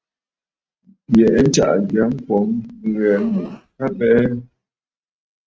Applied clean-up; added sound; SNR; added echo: neural mask model RNNoise.